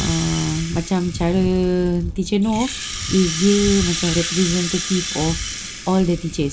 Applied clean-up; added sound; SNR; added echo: none; Rattle (instrument); 9 dB; none.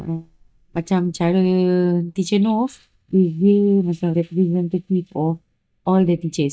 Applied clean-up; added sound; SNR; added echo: neural mask model DeepFilterNet 3.